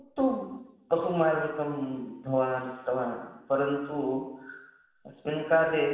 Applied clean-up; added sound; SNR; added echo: none; none; none; reverberation time 1.0 s.